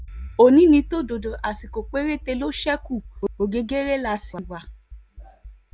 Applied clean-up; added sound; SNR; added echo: none; Accelerating, revving, vroom; 16 dB; none.